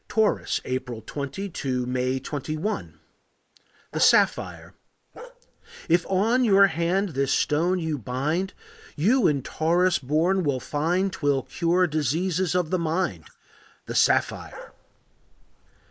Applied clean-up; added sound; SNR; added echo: neural mask model Resemble Enhance denoiser.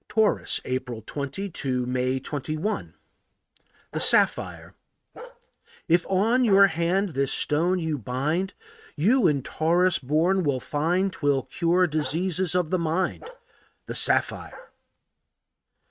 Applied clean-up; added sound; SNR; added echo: neural mask model RNNoise.